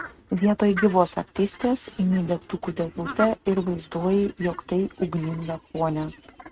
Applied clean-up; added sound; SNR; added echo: neural mask model RNNoise.